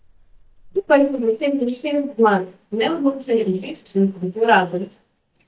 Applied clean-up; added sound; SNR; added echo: neural mask model DeepFilterNet 3.